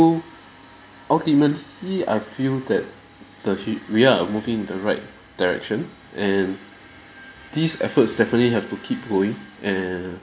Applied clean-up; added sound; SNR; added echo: none; none; none; none.